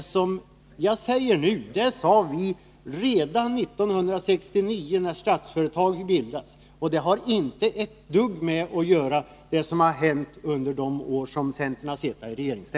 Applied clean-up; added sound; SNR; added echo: none; none; none; none.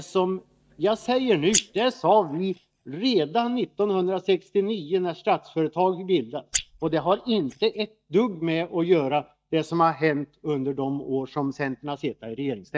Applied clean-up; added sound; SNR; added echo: neural mask model DeepFilterNet 3.